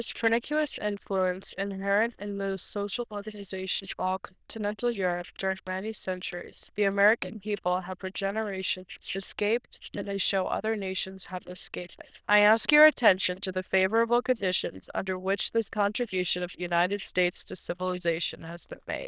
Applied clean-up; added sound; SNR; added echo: neural diffusion model UNIVERSE++.